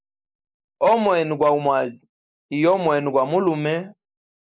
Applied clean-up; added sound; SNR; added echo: neural mask model Resemble Enhance denoiser.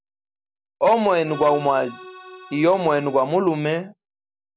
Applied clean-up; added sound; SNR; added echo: none; Accordion; 16 dB; none.